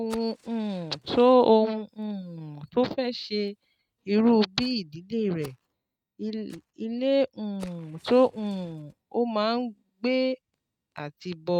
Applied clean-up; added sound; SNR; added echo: neural mask model RNNoise.